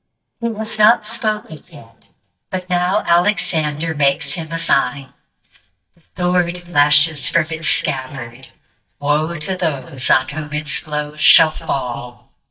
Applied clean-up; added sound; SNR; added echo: neural mask model DeepFilterNet 3.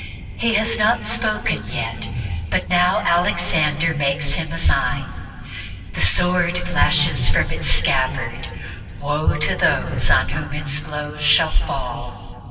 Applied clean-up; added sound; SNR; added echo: none; Train; 11 dB; reverberation time 2.6 s.